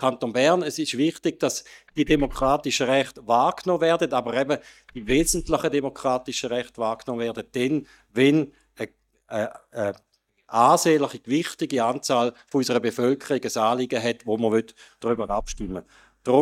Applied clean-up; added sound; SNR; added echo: neural mask model DeepFilterNet 3.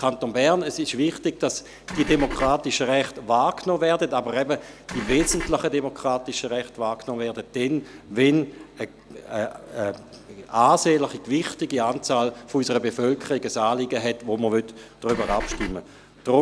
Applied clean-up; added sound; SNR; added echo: none; Engine / Car; 7 dB; none.